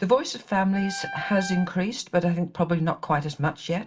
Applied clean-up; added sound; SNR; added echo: none; Wind instrument, woodwind instrument; 13 dB; reverberation time 0.2 s.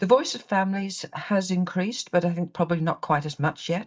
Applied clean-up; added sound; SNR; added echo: neural mask model DeepFilterNet 3.